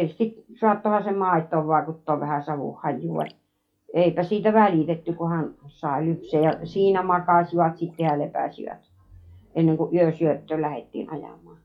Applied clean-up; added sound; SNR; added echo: classical method log-MMSE.